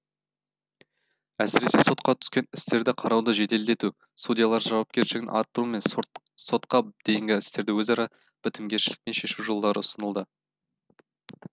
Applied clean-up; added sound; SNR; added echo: none; none; none; none.